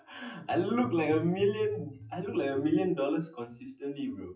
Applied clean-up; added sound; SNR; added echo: classical method WPE with log-MMSE.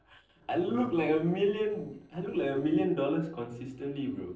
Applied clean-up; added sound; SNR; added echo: neural separator model SepFormer DNS4.